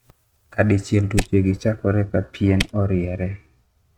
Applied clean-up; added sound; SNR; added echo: neural mask model RNNoise.